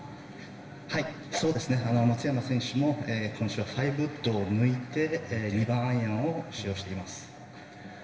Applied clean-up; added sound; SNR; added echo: none; none; none; reverberation time 1.0 s.